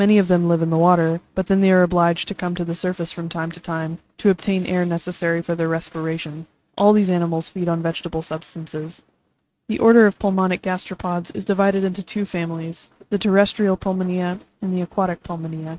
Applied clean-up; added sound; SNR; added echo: neural mask model RNNoise.